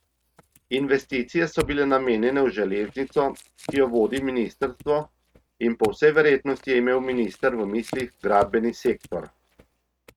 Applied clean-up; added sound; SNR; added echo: neural mask model RNNoise.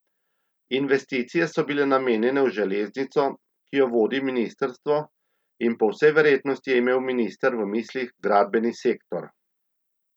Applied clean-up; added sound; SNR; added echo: none; none; none; none.